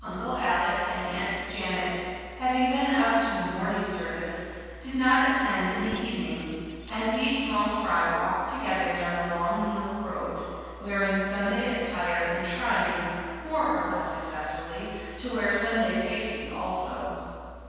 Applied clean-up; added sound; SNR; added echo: neural separator model SepFormer DNS4.